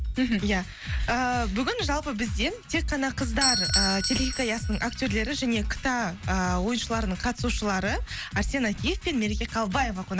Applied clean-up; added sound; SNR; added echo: none; Doorbell; 9 dB; none.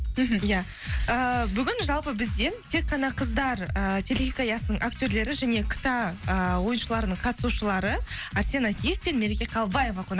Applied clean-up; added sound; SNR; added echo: none; none; none; none.